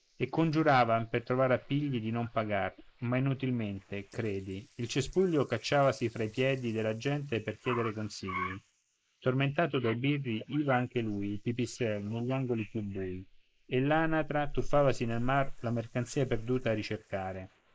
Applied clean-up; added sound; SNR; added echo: neural mask model Resemble Enhance denoiser.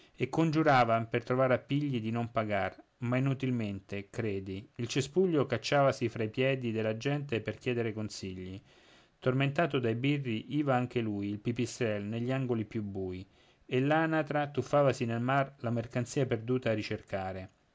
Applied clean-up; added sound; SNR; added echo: none; none; none; none.